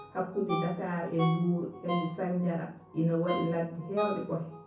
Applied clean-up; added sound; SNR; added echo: none; Ringtone; 8 dB; reverberation time 0.6 s.